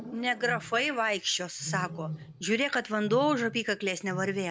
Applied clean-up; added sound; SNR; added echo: none; Wild animals; 13 dB; none.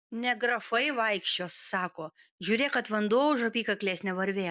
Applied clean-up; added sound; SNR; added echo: none; none; none; none.